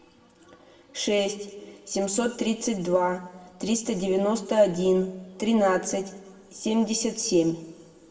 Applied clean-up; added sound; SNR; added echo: none; none; none; reverberation time 0.9 s.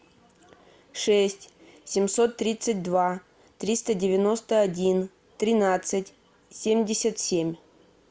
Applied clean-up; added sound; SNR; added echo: none; none; none; none.